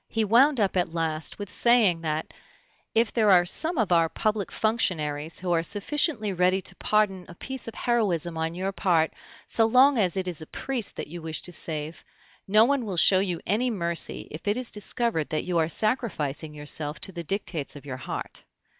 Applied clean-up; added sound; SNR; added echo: none; none; none; none.